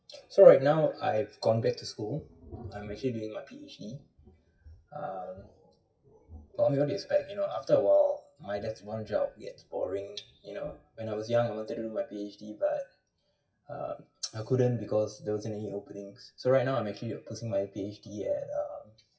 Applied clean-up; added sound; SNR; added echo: classical method WPE with log-MMSE.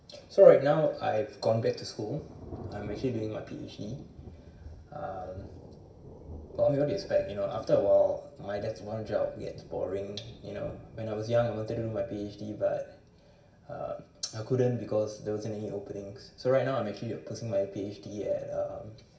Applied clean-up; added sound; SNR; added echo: none; Thunder; 20 dB; reverberation time 0.5 s.